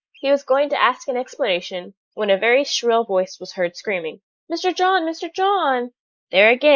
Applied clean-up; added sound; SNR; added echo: neural mask model Resemble Enhance denoiser.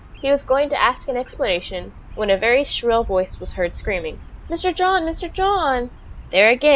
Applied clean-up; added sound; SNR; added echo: none; Bird vocalization, bird call, bird song; 15 dB; none.